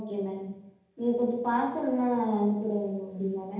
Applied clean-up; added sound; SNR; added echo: none; none; none; reverberation time 0.8 s.